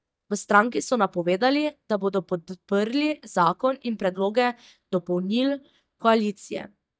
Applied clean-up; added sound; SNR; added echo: neural mask model DeepFilterNet 3.